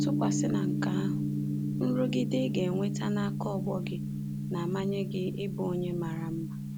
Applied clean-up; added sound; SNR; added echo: none; Gong; -2 dB; none.